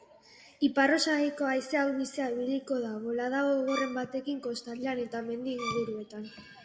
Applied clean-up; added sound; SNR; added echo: none; Bowed string instrument; 9 dB; reverberation time 1.0 s.